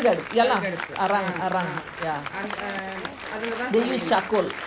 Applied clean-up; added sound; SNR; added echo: none; Applause; 10 dB; none.